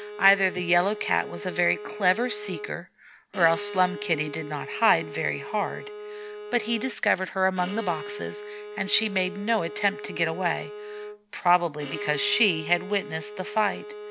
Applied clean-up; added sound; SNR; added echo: none; Bowed string instrument; 11 dB; none.